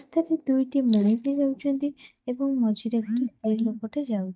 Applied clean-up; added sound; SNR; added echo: neural mask model DeepFilterNet 3.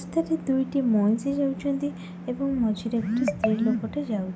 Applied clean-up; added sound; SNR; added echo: none; none; none; none.